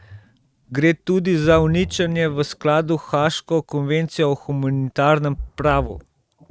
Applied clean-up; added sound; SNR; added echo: neural mask model RNNoise.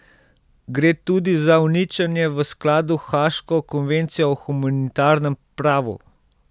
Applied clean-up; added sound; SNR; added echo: none; none; none; none.